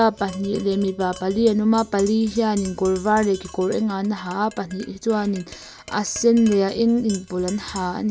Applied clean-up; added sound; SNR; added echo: none; Tap; 20 dB; none.